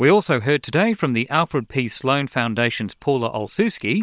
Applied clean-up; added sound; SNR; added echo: neural separator model SepFormer WHAM!.